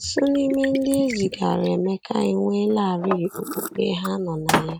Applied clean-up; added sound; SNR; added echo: none; Liquid; 9 dB; none.